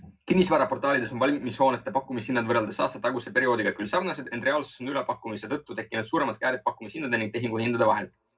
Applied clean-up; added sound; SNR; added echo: none; none; none; reverberation time 0.3 s.